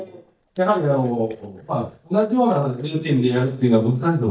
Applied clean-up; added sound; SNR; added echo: neural mask model DeepFilterNet 3.